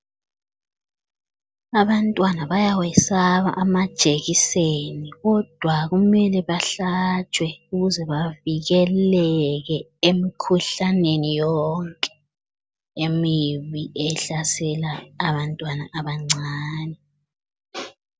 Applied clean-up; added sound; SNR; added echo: none; none; none; none.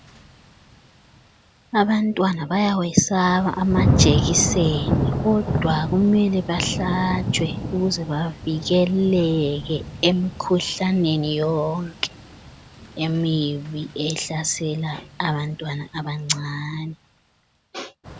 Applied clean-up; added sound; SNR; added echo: none; Thunder / Rain; 6 dB; none.